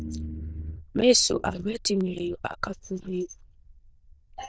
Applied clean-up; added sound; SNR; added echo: neural diffusion model UNIVERSE++.